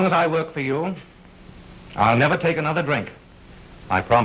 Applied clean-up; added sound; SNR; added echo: none; none; none; none.